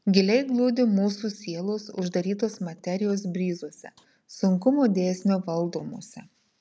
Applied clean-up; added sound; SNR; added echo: none; none; none; none.